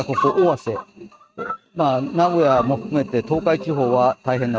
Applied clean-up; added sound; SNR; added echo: neural mask model RNNoise.